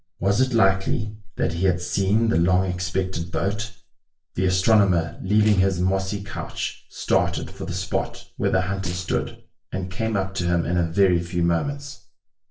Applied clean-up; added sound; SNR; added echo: neural separator model SepFormer DNS4.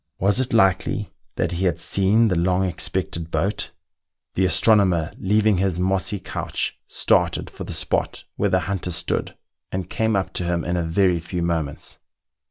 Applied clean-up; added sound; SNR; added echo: none; none; none; none.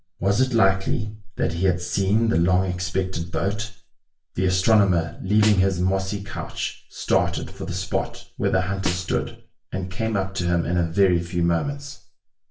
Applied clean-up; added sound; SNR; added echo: none; Snare drum; 13 dB; reverberation time 0.3 s.